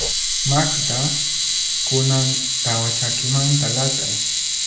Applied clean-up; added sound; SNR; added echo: none; Camera; -3 dB; reverberation time 0.5 s.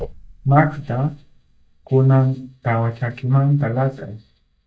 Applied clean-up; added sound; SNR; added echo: neural mask model DeepFilterNet 3.